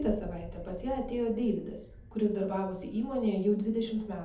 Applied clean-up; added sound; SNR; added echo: none; Wind; 15 dB; reverberation time 0.6 s.